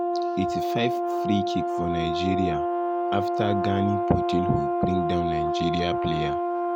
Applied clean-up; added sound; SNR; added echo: none; Brass instrument; -3 dB; none.